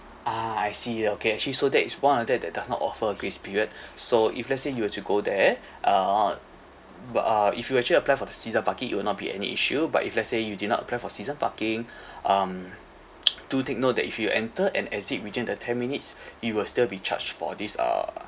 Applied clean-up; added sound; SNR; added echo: none; none; none; none.